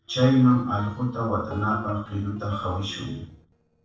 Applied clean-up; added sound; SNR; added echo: neural separator model SepFormer DNS4.